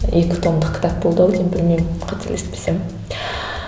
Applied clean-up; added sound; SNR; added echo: none; none; none; none.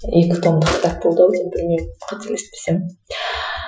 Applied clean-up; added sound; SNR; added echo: classical method Wiener filter.